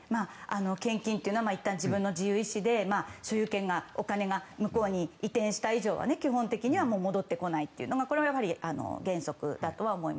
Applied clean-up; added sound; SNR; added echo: none; none; none; none.